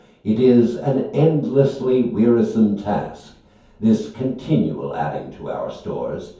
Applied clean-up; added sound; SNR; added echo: none; none; none; reverberation time 0.6 s.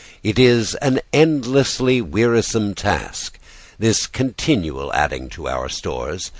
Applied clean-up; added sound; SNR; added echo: none; none; none; none.